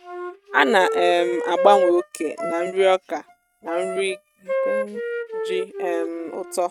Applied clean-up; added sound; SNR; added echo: neural mask model RNNoise.